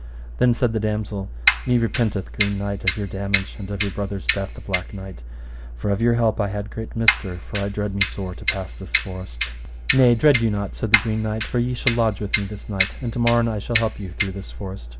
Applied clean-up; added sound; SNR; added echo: none; Clock; 5 dB; none.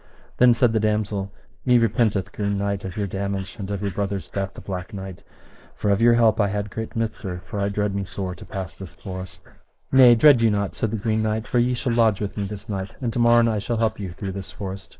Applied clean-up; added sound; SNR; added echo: neural mask model Resemble Enhance denoiser.